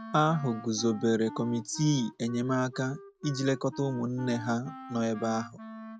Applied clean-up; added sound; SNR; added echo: none; Wind instrument, woodwind instrument; 15 dB; none.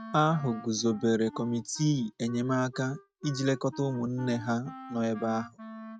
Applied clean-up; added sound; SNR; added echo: neural mask model RNNoise.